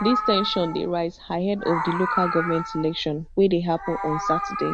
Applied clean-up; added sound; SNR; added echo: none; Meow; 5 dB; none.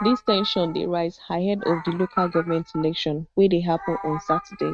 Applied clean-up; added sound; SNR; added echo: neural mask model RNNoise.